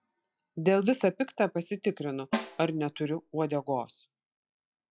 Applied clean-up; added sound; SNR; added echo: classical method log-MMSE.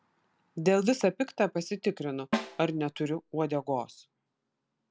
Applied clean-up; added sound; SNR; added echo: none; Snare drum; 7 dB; none.